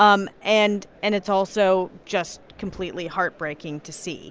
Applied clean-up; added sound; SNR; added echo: none; none; none; none.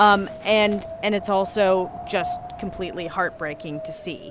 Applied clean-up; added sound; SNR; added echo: none; Fire + Wind; 12 dB; none.